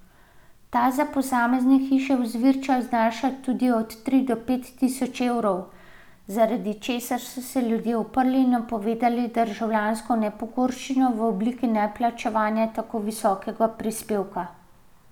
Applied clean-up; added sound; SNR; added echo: none; none; none; none.